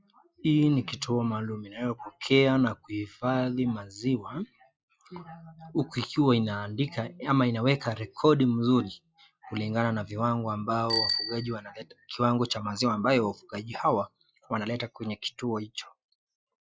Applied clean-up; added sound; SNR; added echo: classical method log-MMSE.